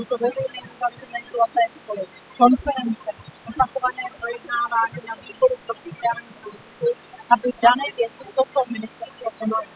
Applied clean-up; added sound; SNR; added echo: classical method spectral subtraction.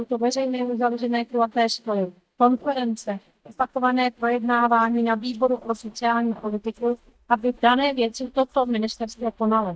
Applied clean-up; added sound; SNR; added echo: neural mask model DeepFilterNet 3.